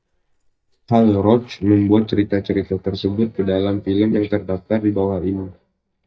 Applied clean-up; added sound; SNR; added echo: neural mask model DeepFilterNet 3.